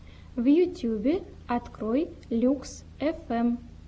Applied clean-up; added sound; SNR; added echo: none; none; none; none.